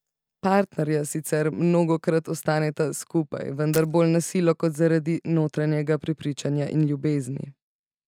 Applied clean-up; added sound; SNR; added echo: neural mask model DeepFilterNet 3.